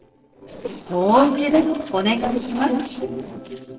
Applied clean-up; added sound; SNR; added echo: neural separator model SepFormer DNS4.